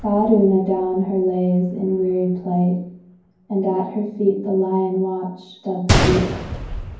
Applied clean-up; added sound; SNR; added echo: none; Gunshot, gunfire; 7 dB; reverberation time 0.9 s.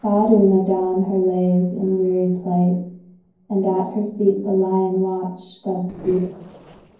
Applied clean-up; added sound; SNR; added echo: neural separator model SepFormer DNS4.